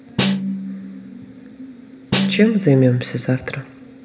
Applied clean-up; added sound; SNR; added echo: none; Snare drum; 4 dB; reverberation time 1.2 s.